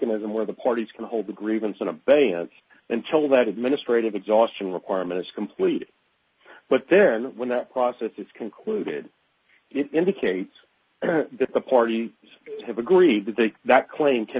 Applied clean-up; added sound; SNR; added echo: none; none; none; none.